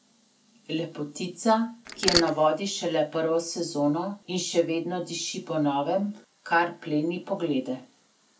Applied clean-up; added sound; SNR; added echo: none; Mechanisms; -1 dB; none.